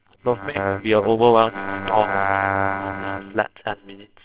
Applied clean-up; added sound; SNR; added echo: neural separator model SepFormer WHAMR!.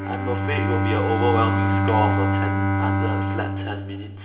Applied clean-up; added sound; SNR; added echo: none; Bowed string instrument; -5 dB; reverberation time 2.3 s.